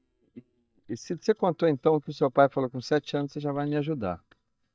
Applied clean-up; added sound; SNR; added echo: neural mask model DeepFilterNet 3.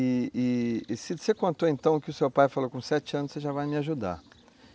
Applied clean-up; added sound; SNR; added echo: none; none; none; none.